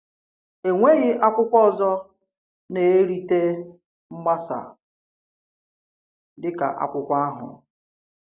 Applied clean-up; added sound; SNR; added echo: none; none; none; none.